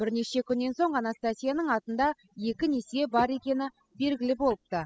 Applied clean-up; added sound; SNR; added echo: classical method spectral subtraction.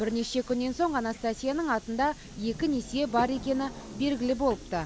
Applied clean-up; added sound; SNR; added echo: none; Subway, metro, underground; 14 dB; none.